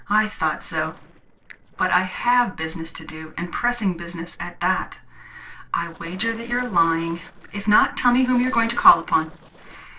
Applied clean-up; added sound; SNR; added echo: neural separator model SepFormer DNS4.